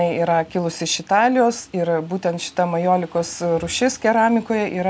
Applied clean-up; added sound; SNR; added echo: none; none; none; none.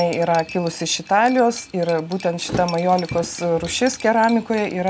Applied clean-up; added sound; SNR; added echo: none; Thump, thud + Cutlery, silverware; 16 dB; none.